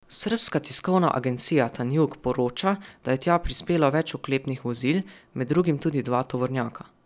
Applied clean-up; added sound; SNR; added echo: none; none; none; none.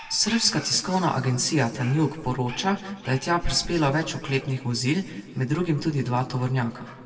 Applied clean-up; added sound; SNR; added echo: none; Dog; 20 dB; reverberation time 1.3 s.